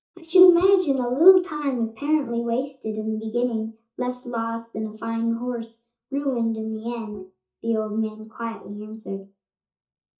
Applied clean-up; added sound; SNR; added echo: neural mask model DeepFilterNet 3.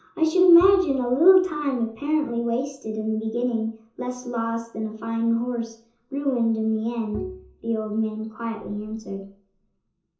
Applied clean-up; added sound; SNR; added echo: none; Bowed string instrument; 14 dB; reverberation time 0.6 s.